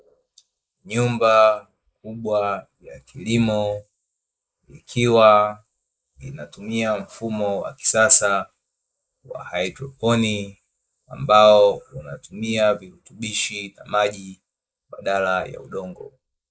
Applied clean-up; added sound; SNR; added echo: neural mask model Resemble Enhance denoiser.